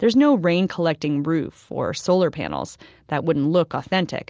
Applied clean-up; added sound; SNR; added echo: none; none; none; none.